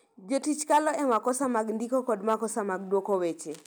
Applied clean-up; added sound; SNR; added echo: none; none; none; none.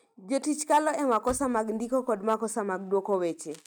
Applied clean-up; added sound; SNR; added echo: neural mask model RNNoise.